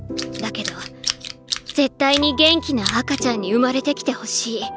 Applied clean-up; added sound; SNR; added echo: none; Tools; 9 dB; none.